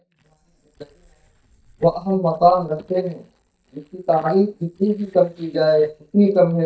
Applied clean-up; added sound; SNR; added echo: neural mask model DeepFilterNet 3.